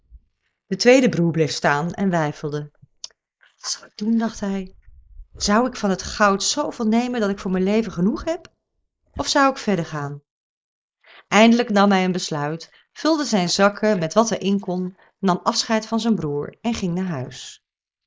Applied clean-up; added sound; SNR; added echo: neural mask model Resemble Enhance denoiser.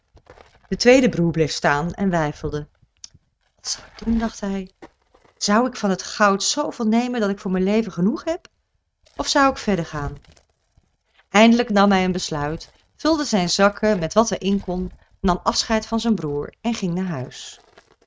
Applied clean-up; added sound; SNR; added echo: neural mask model RNNoise.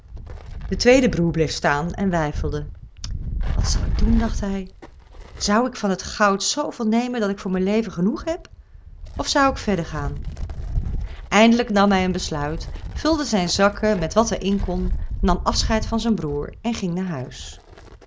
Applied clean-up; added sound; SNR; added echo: none; Wind; 6 dB; none.